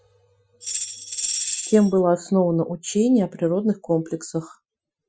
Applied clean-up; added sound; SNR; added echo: classical method Wiener filter.